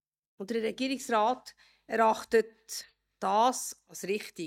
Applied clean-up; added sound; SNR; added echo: neural mask model DeepFilterNet 3.